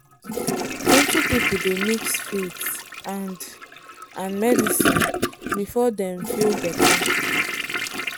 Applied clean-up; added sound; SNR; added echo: none; Toilet flush / Gurgling; -2 dB; none.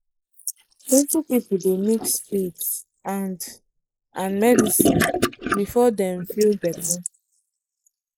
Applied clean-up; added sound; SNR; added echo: neural mask model Resemble Enhance denoiser.